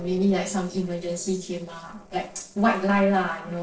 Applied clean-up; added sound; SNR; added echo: neural separator model SepFormer DNS4.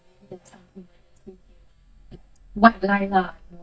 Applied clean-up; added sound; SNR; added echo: neural mask model DeepFilterNet 3.